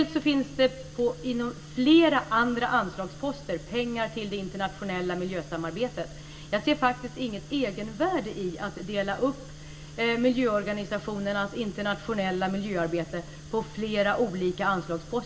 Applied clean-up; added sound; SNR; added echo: none; none; none; reverberation time 0.7 s.